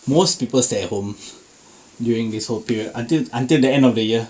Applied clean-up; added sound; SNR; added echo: neural mask model Resemble Enhance denoiser.